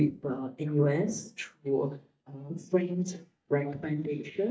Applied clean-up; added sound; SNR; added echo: neural mask model DeepFilterNet 3.